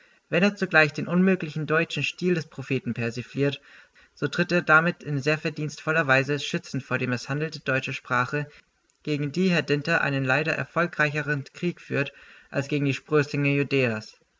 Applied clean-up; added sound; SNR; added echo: none; none; none; none.